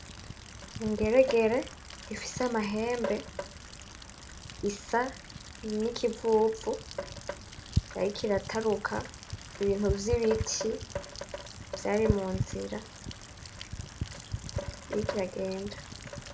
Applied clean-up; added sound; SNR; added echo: none; Rain; 7 dB; none.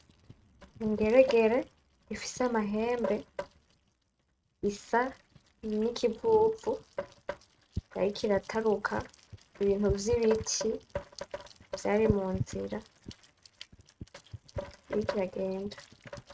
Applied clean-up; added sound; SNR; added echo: neural mask model RNNoise.